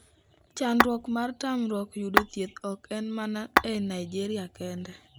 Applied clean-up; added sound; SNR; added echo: none; Tap / Glass; 0 dB; none.